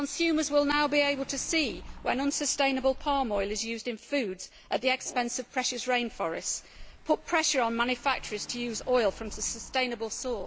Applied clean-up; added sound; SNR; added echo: none; Engine / Car + Fart; 18 dB; none.